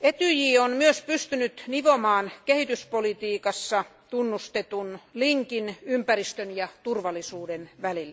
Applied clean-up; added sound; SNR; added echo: none; none; none; none.